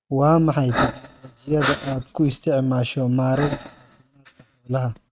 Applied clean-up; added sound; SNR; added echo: neural mask model RNNoise.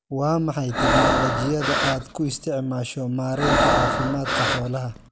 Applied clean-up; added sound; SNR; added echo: none; Breathing; -3 dB; none.